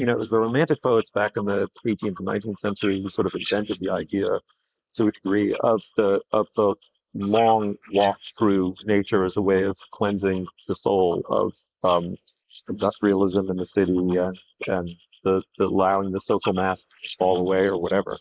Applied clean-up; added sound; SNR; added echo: neural mask model Resemble Enhance denoiser.